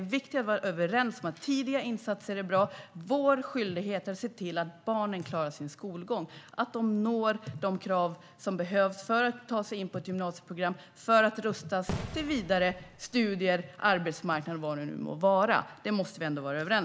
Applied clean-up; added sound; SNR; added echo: none; Fireworks; 10 dB; none.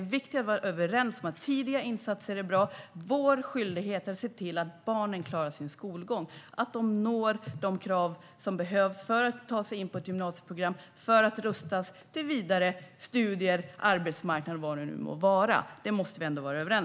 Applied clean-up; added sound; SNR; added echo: none; none; none; none.